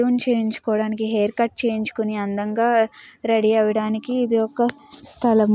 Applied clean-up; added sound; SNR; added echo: none; none; none; none.